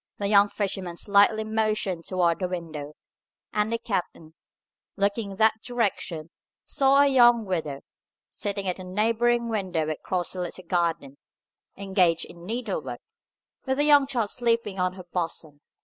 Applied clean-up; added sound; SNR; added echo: none; none; none; none.